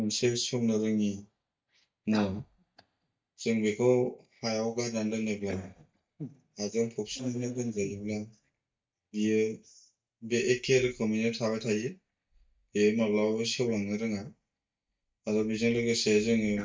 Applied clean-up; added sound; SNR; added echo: neural mask model DeepFilterNet 3.